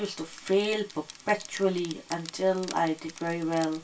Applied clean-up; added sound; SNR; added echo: none; Crushing; 18 dB; reverberation time 0.2 s.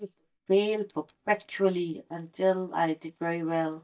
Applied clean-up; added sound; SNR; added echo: neural mask model DeepFilterNet 3.